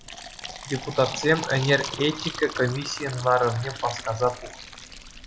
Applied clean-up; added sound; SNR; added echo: none; Fill (with liquid); 11 dB; none.